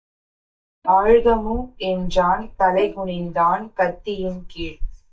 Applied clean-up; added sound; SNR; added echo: neural mask model DeepFilterNet 3.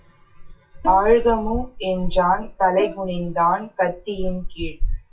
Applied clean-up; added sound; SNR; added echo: classical method WPE with log-MMSE.